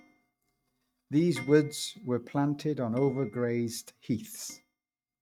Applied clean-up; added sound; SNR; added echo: neural mask model RNNoise.